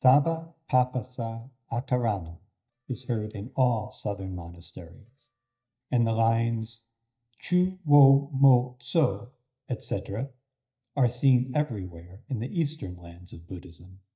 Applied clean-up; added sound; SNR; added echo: neural mask model DeepFilterNet 3.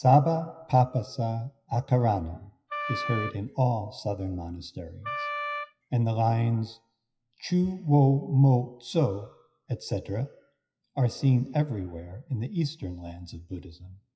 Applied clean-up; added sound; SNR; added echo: classical method WPE with log-MMSE.